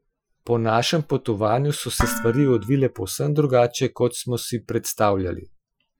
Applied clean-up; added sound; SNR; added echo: classical method Wiener filter.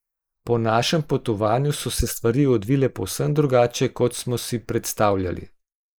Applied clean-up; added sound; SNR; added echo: neural mask model Resemble Enhance denoiser.